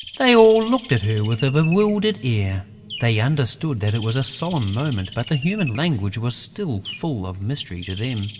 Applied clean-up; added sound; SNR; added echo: none; Bird; 19 dB; reverberation time 1.9 s.